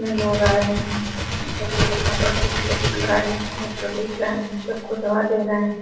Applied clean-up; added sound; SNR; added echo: none; Bird; 2 dB; reverberation time 1.0 s.